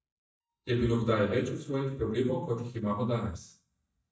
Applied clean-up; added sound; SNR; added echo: neural mask model DeepFilterNet 3.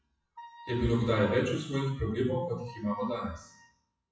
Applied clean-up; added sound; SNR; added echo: classical method WPE with log-MMSE.